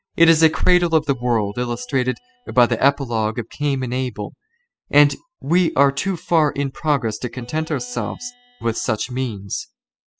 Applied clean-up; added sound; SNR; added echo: classical method spectral subtraction.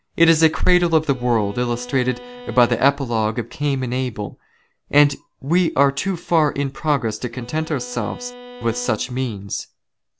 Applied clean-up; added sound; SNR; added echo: none; Bowed string instrument; 18 dB; none.